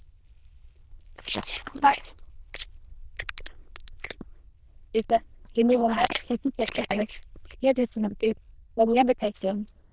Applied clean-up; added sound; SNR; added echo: neural diffusion model UNIVERSE++.